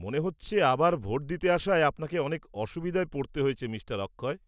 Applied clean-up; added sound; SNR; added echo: none; none; none; none.